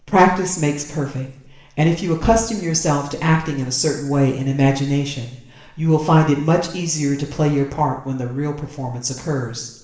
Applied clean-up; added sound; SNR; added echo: none; none; none; reverberation time 0.8 s.